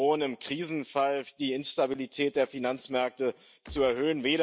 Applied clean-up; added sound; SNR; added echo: neural mask model DeepFilterNet 3.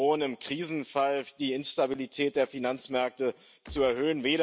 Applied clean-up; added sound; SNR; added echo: none; Gunshot, gunfire; 16 dB; none.